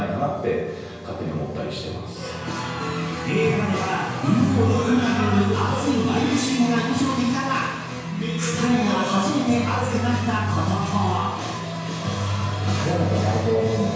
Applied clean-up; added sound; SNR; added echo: none; none; none; reverberation time 1.0 s.